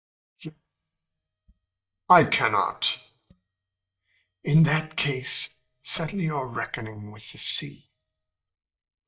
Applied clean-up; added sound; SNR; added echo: neural mask model DeepFilterNet 3.